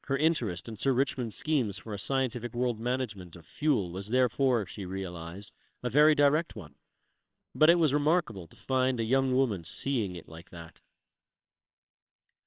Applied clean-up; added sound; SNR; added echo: neural separator model SepFormer WHAMR!.